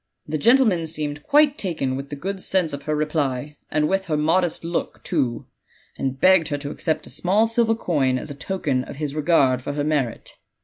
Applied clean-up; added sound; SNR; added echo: none; none; none; none.